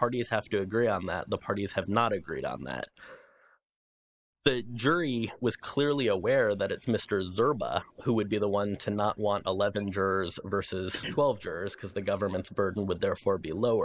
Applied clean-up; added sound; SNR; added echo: neural mask model Resemble Enhance denoiser.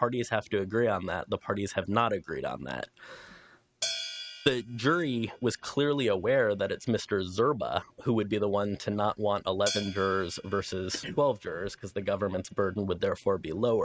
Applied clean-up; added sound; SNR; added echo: neural mask model RNNoise.